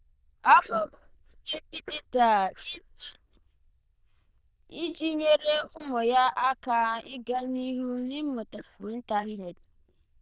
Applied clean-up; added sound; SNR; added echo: neural diffusion model UNIVERSE++.